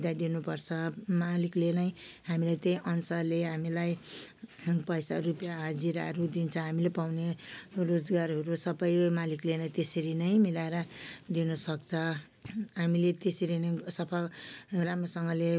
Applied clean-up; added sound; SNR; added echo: none; none; none; none.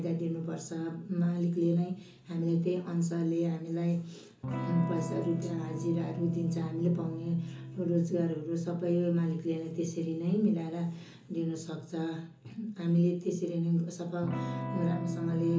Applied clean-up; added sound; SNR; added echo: none; Electric guitar / Strum; 10 dB; reverberation time 0.8 s.